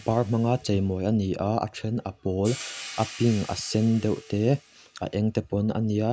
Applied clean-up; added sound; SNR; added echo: none; Hi-hat; 19 dB; none.